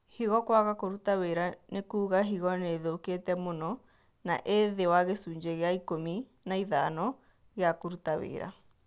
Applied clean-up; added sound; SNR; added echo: none; none; none; none.